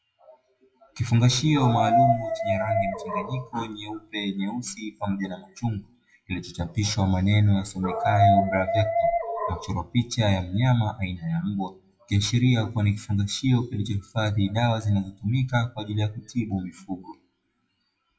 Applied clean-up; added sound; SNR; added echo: classical method WPE with log-MMSE.